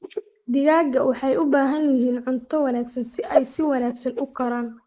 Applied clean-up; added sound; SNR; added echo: neural mask model Resemble Enhance denoiser.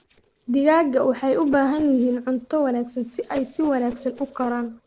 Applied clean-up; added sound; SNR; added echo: neural separator model SepFormer DNS4.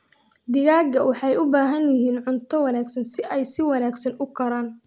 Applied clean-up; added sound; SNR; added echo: none; none; none; none.